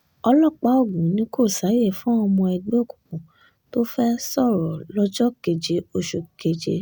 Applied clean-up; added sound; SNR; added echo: none; none; none; none.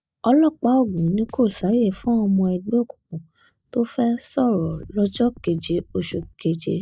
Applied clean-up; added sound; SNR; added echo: neural mask model DeepFilterNet 3.